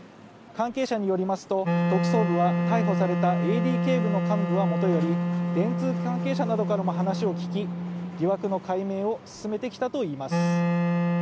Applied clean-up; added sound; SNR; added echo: none; Wind instrument, woodwind instrument; -1 dB; none.